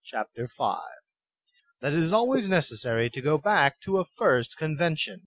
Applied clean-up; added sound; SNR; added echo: none; none; none; none.